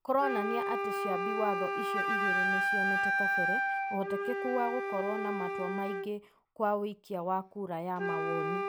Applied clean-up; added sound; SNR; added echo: none; Wind instrument, woodwind instrument; -2 dB; none.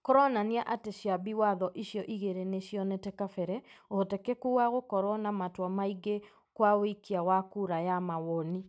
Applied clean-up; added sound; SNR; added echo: none; none; none; none.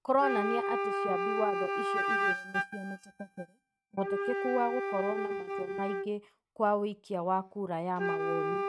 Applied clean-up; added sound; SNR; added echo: neural mask model RNNoise.